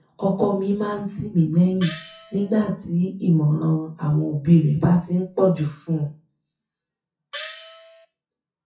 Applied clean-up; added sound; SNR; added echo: classical method WPE with log-MMSE.